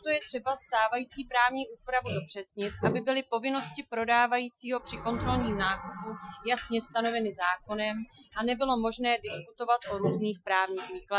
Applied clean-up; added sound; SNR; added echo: classical method Wiener filter.